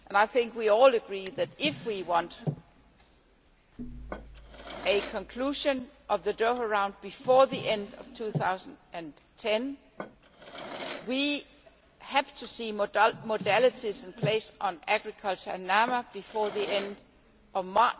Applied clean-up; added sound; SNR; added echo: none; Drawer open or close; 15 dB; none.